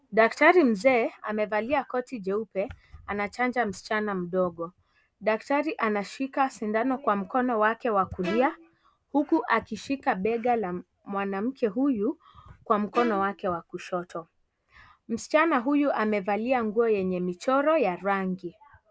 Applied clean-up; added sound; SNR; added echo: none; Bowed string instrument; 13 dB; none.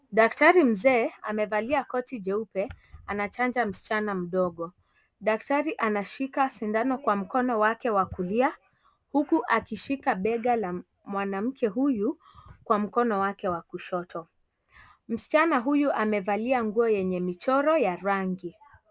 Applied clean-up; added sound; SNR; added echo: none; none; none; none.